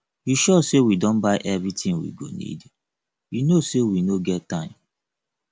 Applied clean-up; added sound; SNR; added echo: none; none; none; none.